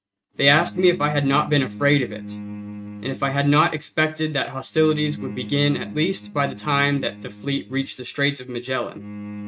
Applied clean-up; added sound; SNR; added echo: neural mask model RNNoise.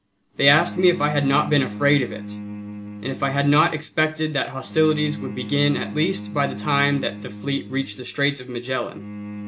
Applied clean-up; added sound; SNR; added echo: none; Bowed string instrument; 11 dB; none.